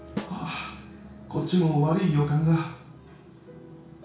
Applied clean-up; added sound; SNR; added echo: none; Snare drum; 14 dB; reverberation time 0.6 s.